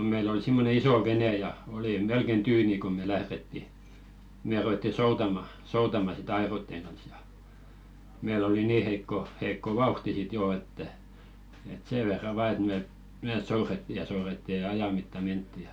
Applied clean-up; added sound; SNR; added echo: none; none; none; none.